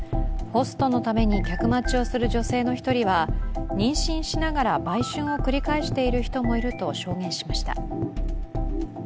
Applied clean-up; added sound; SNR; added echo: none; none; none; none.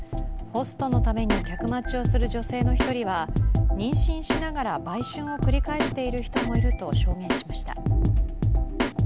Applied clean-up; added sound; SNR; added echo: none; Drum kit; -3 dB; none.